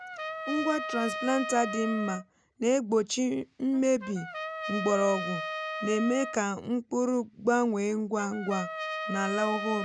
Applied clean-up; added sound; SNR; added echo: none; Trumpet; 8 dB; none.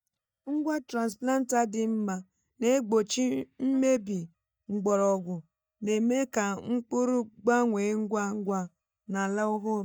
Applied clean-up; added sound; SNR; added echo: neural mask model DeepFilterNet 3.